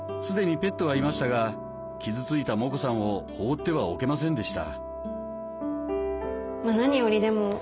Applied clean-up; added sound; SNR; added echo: none; Wind instrument, woodwind instrument; 11 dB; none.